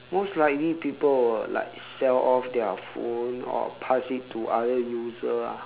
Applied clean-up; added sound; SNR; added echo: none; none; none; none.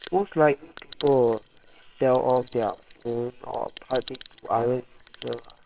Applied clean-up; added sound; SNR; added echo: neural separator model SepFormer WHAMR!.